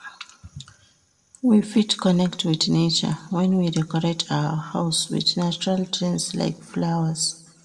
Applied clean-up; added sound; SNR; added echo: none; none; none; reverberation time 0.7 s.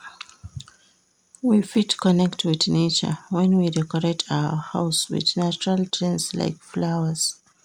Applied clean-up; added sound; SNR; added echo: none; none; none; none.